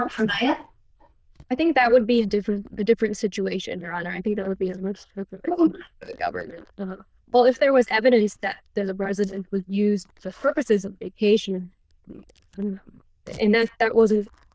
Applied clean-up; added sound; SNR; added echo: neural diffusion model UNIVERSE++.